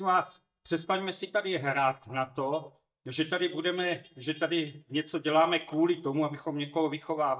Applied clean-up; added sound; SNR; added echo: neural mask model DeepFilterNet 3.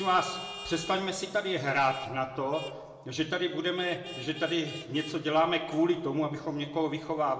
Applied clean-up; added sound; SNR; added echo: none; Vehicle horn, car horn, honking; 16 dB; reverberation time 1.2 s.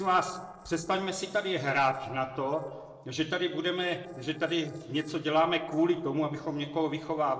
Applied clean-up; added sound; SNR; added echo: neural separator model SepFormer DNS4.